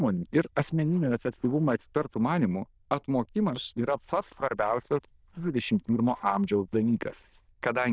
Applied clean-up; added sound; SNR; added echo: neural diffusion model UNIVERSE++.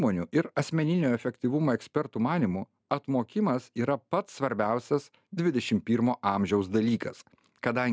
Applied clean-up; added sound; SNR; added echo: none; none; none; none.